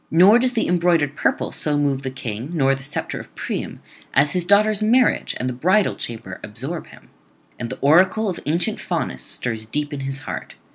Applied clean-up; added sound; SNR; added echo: none; none; none; none.